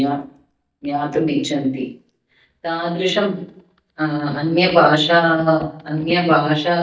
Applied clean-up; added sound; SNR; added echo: neural mask model DeepFilterNet 3.